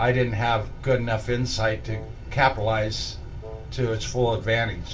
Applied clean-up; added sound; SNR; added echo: none; Wind instrument, woodwind instrument; 19 dB; reverberation time 0.2 s.